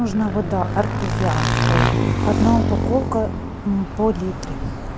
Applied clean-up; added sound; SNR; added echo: none; Motorcycle / Engine; -2 dB; none.